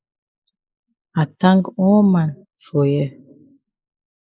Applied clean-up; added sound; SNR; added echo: neural mask model Resemble Enhance denoiser.